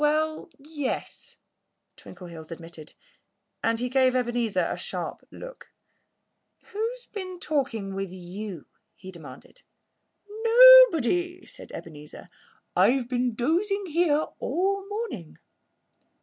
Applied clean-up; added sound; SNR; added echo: none; none; none; none.